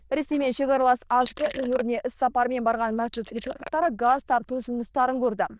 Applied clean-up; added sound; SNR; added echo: neural diffusion model UNIVERSE++.